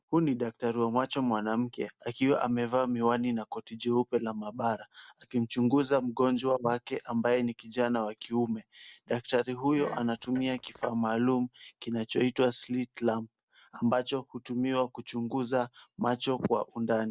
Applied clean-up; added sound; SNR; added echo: none; Fart; 19 dB; none.